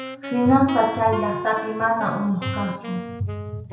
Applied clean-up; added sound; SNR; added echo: none; Wind instrument, woodwind instrument; 11 dB; reverberation time 0.5 s.